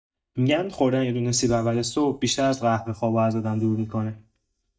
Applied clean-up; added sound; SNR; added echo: neural mask model DeepFilterNet 3.